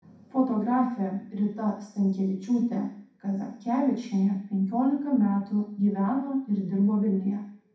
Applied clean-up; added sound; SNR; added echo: none; none; none; reverberation time 0.6 s.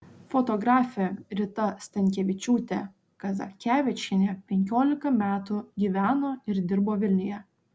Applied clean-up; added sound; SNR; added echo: none; none; none; none.